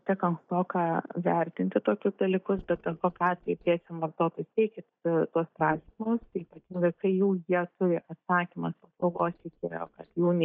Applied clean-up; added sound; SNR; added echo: neural mask model DeepFilterNet 3.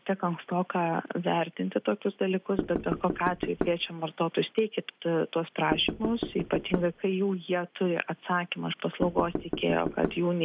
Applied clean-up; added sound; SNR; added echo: none; Knock / Wood; 4 dB; none.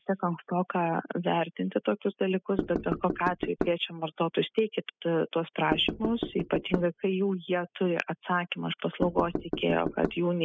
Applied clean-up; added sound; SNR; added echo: classical method spectral subtraction.